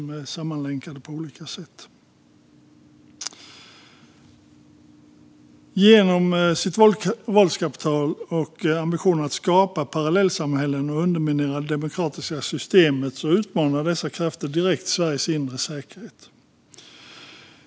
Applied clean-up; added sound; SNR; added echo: none; none; none; none.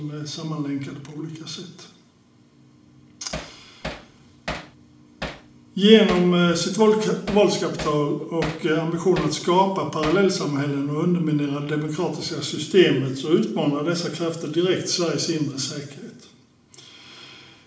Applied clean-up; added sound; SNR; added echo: none; Hammer; 13 dB; reverberation time 0.9 s.